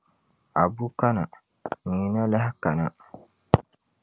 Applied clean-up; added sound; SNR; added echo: none; none; none; none.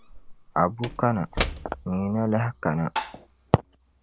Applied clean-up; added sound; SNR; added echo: none; Slam / Wood + Tap; 9 dB; none.